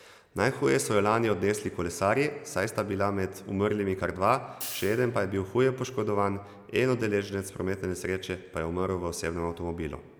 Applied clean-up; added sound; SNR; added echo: none; Hi-hat; 15 dB; none.